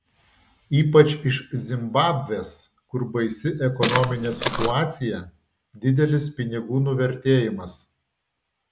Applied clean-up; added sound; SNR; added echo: none; Walk, footsteps; 1 dB; none.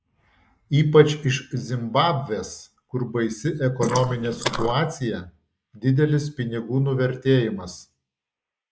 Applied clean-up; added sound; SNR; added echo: neural mask model Resemble Enhance denoiser.